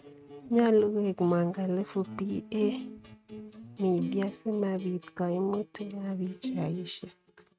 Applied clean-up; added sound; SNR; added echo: neural mask model RNNoise.